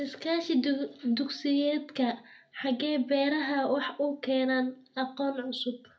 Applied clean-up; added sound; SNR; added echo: none; none; none; reverberation time 0.3 s.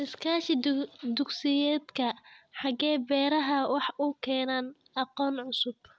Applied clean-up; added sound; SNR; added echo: none; none; none; none.